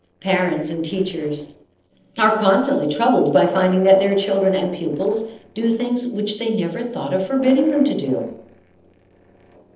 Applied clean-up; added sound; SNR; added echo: neural separator model SepFormer DNS4.